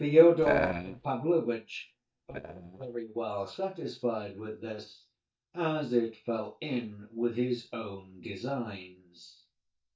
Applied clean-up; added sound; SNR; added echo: neural mask model DeepFilterNet 3.